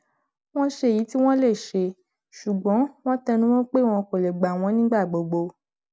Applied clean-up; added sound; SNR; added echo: none; none; none; none.